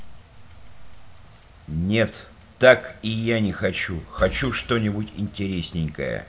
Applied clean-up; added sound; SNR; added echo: none; Engine; 11 dB; reverberation time 1.1 s.